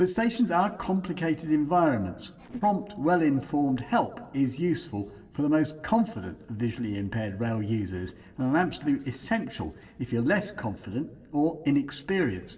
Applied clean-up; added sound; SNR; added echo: neural separator model SepFormer DNS4.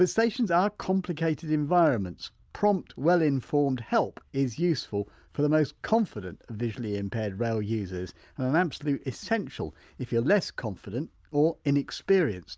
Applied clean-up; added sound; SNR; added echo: none; none; none; none.